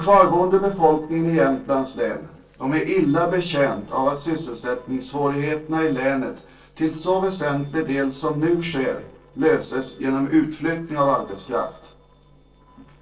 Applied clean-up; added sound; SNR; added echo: neural separator model SepFormer DNS4.